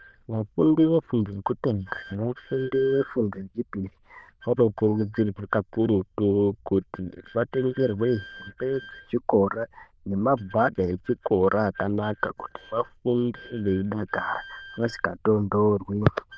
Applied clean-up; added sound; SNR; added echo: neural diffusion model UNIVERSE++.